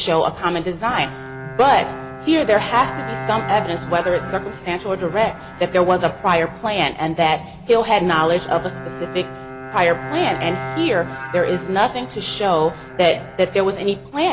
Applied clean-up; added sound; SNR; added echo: none; Bowed string instrument; 12 dB; none.